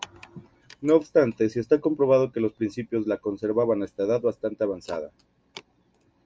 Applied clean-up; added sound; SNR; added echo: none; none; none; none.